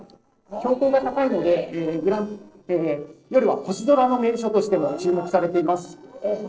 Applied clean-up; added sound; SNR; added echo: neural separator model SepFormer DNS4.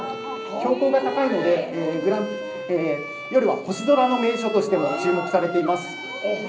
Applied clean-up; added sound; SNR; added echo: none; Bowed string instrument; 12 dB; reverberation time 0.5 s.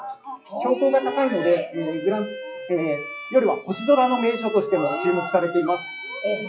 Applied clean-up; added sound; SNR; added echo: classical method WPE with log-MMSE.